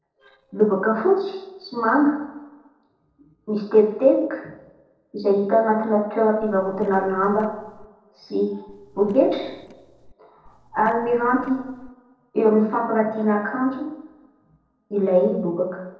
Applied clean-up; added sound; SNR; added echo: neural separator model SepFormer DNS4.